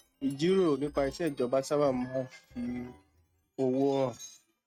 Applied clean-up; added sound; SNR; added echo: neural mask model RNNoise.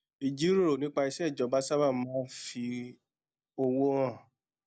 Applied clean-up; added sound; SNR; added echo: none; none; none; none.